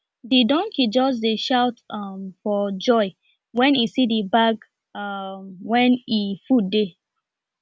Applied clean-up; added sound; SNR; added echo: none; none; none; none.